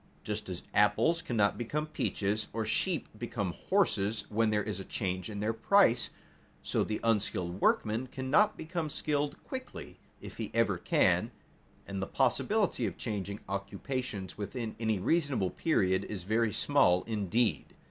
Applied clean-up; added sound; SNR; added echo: none; none; none; none.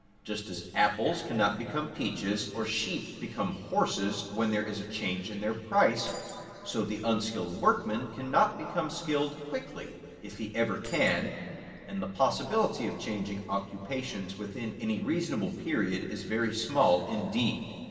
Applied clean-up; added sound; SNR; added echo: none; Keys jangling; 20 dB; reverberation time 2.8 s.